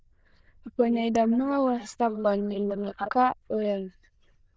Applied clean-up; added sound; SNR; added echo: neural diffusion model UNIVERSE++.